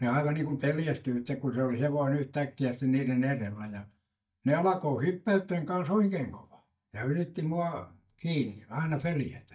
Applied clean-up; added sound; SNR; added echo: neural mask model DeepFilterNet 3.